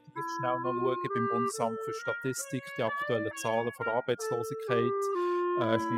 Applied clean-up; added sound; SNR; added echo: classical method spectral subtraction.